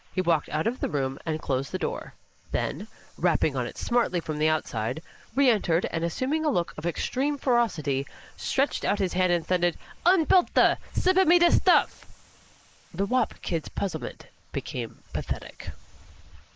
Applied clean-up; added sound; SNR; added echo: neural mask model Resemble Enhance denoiser.